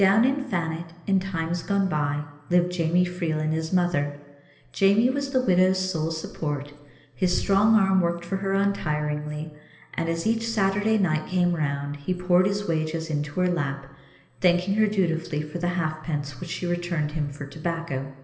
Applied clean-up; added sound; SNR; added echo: none; none; none; reverberation time 1.4 s.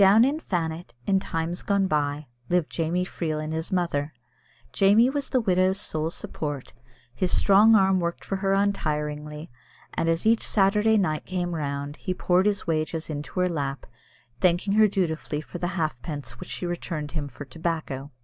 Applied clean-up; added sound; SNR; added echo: none; none; none; none.